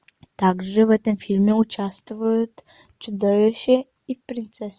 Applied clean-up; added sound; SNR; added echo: none; none; none; none.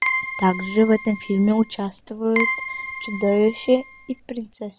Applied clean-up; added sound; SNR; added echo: none; Keyboard (musical); 8 dB; none.